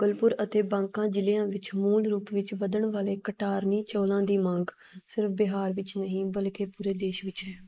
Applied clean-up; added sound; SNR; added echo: neural mask model Resemble Enhance denoiser.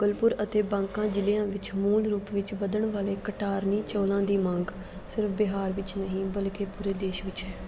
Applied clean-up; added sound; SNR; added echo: none; Accelerating, revving, vroom; 14 dB; none.